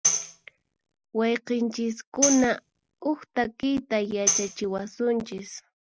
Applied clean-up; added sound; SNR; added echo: none; Tambourine; 3 dB; none.